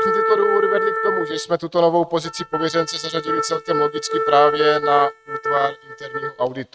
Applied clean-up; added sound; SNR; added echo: neural mask model RNNoise.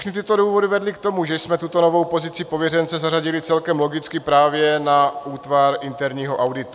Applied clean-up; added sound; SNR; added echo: none; none; none; none.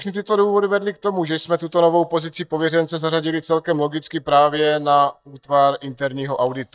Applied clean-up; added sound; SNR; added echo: neural mask model DeepFilterNet 3.